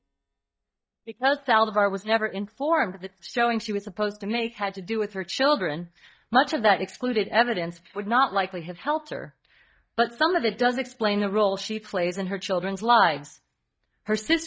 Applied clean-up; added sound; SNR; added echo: neural mask model DeepFilterNet 3.